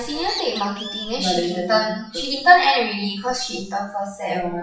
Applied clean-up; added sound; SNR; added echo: classical method WPE with log-MMSE.